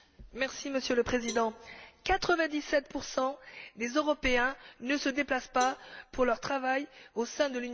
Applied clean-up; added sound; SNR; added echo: none; Cowbell; 19 dB; none.